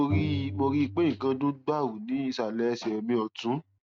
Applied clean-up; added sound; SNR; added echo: neural mask model RNNoise.